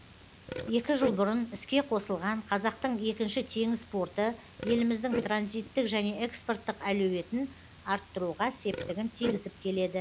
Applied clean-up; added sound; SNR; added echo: none; Burping, eructation; 11 dB; none.